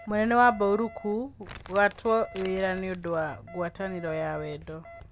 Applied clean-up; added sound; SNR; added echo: none; Crumpling, crinkling + Alarm; 19 dB; none.